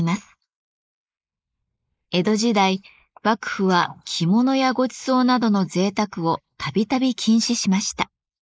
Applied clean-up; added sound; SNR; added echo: neural mask model Resemble Enhance denoiser.